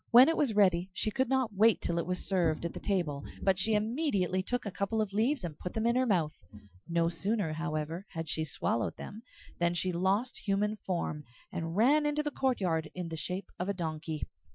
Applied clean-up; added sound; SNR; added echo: classical method Wiener filter.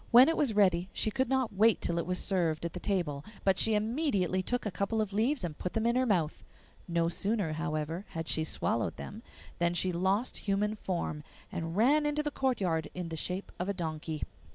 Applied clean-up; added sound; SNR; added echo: none; none; none; none.